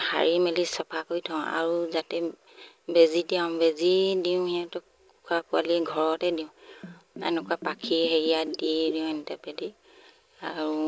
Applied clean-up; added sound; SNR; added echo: none; Bathtub (filling or washing); 14 dB; none.